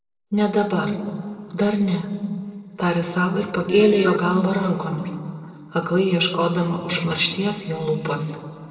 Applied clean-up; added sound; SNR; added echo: neural separator model SepFormer DNS4.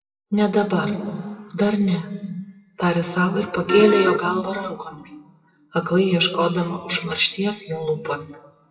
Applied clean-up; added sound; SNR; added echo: classical method WPE with log-MMSE.